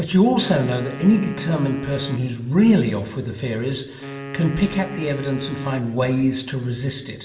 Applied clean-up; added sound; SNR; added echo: none; Wind instrument, woodwind instrument; 14 dB; reverberation time 1.7 s.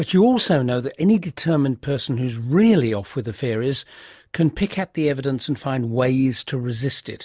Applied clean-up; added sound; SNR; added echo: none; none; none; none.